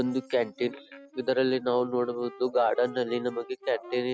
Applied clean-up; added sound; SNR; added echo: none; Wind instrument, woodwind instrument; 19 dB; none.